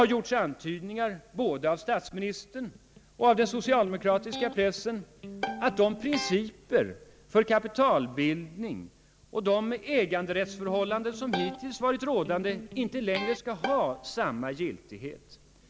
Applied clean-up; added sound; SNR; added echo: none; Electric guitar + Bowed string instrument; 12 dB; none.